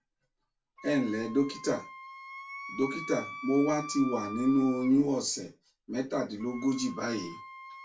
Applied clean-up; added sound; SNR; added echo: none; Wind instrument, woodwind instrument; 14 dB; reverberation time 0.2 s.